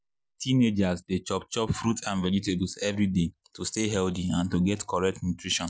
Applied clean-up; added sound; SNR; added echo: none; none; none; none.